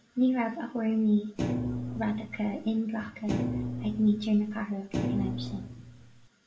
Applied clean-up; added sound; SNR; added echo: none; Thump, thud; 4 dB; reverberation time 0.6 s.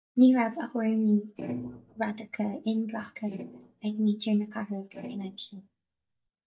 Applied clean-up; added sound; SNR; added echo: neural mask model DeepFilterNet 3.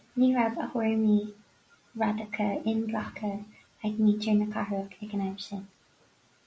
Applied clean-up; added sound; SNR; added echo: none; none; none; none.